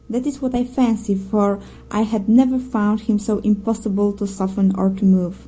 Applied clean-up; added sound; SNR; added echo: none; none; none; none.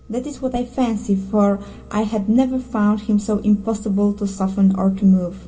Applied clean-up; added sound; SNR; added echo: none; none; none; reverberation time 3.0 s.